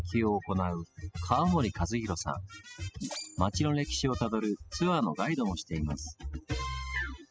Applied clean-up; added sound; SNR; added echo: classical method spectral subtraction.